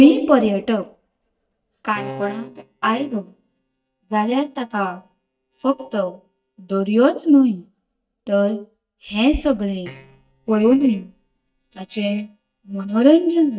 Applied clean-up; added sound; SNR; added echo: neural mask model DeepFilterNet 3.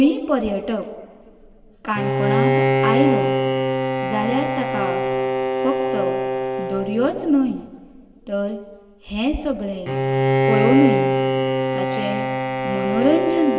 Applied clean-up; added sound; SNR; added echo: none; Bowed string instrument; -1 dB; reverberation time 2.7 s.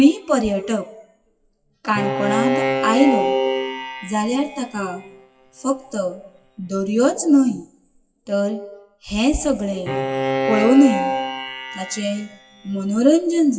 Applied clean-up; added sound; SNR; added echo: classical method WPE with log-MMSE.